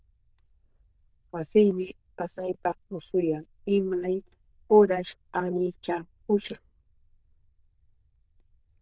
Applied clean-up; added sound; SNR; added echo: neural diffusion model UNIVERSE++.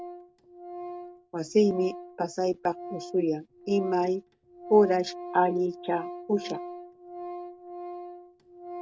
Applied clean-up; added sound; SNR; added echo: none; Organ; 12 dB; none.